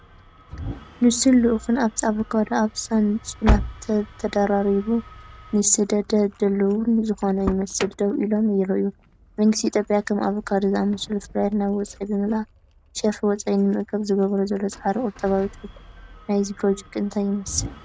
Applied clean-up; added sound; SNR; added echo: none; Engine starting; 12 dB; none.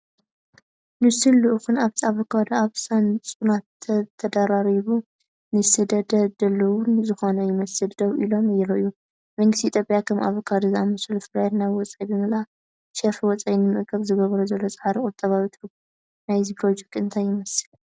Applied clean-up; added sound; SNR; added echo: none; none; none; none.